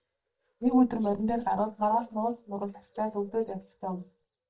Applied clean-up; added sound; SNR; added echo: neural mask model DeepFilterNet 3.